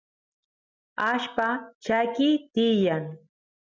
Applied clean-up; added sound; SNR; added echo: none; none; none; none.